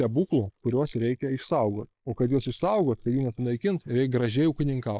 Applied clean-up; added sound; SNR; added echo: neural mask model Resemble Enhance denoiser.